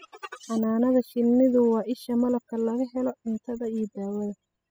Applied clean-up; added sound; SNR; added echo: classical method spectral subtraction.